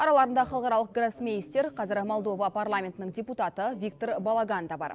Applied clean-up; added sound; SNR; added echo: none; none; none; none.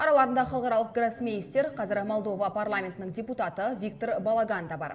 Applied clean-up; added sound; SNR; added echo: none; none; none; reverberation time 1.0 s.